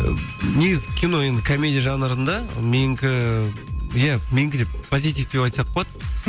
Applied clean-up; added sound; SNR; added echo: none; Clock; 17 dB; none.